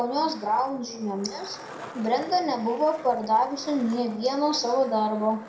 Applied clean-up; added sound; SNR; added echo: none; Skateboard; 17 dB; reverberation time 0.5 s.